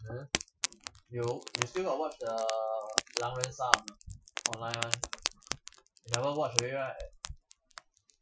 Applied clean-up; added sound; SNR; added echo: classical method Wiener filter.